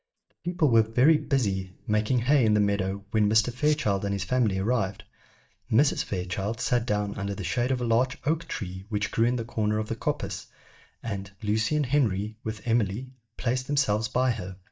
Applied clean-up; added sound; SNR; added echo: neural mask model DeepFilterNet 3.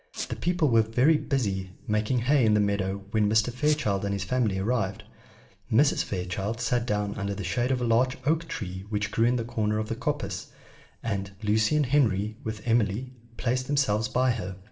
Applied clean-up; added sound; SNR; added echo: none; Squeak; 12 dB; reverberation time 0.5 s.